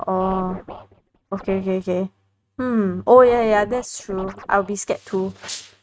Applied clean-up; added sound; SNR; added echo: neural mask model RNNoise.